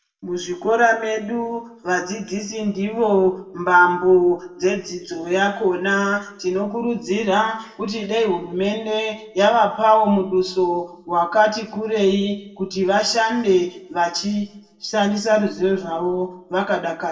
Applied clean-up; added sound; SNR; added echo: none; none; none; reverberation time 0.6 s.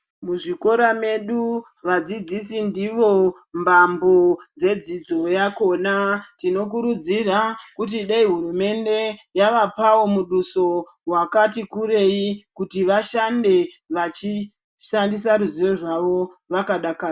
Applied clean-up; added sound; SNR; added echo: none; none; none; none.